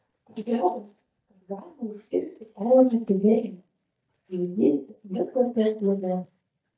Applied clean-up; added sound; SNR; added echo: neural mask model DeepFilterNet 3.